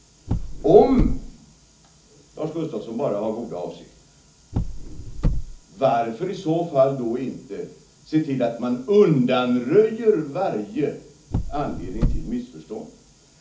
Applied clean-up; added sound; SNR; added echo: none; Car; 2 dB; reverberation time 0.4 s.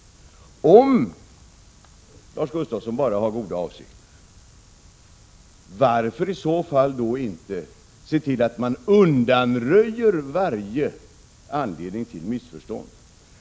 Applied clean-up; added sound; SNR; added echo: none; none; none; none.